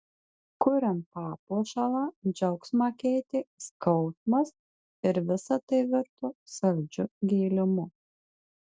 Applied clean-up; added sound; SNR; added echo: none; none; none; none.